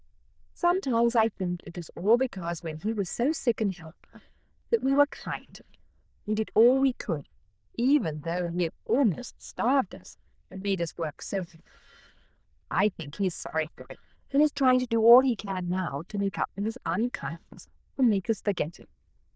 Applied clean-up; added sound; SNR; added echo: neural diffusion model UNIVERSE++.